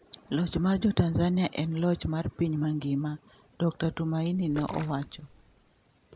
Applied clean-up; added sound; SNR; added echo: none; Splash, splatter; 18 dB; none.